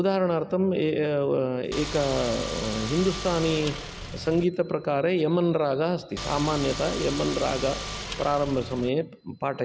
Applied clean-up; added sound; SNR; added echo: none; Car; 8 dB; none.